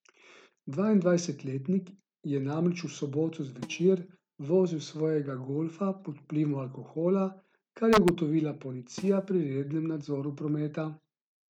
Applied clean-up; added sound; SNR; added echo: neural mask model RNNoise.